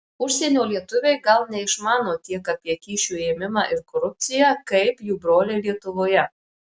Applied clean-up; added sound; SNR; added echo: none; none; none; none.